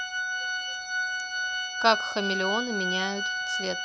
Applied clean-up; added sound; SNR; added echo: none; Organ; -1 dB; none.